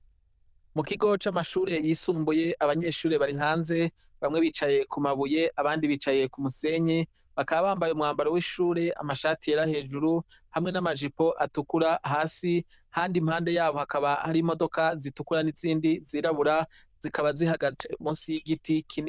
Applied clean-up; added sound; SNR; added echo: neural diffusion model UNIVERSE++.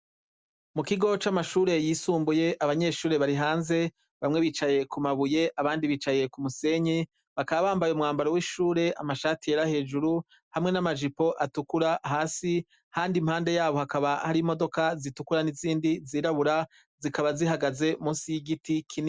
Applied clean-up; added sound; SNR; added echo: none; none; none; none.